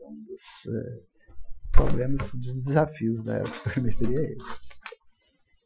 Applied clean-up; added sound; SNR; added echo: classical method Wiener filter.